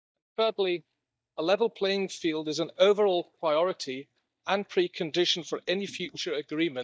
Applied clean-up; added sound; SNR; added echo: neural mask model DeepFilterNet 3.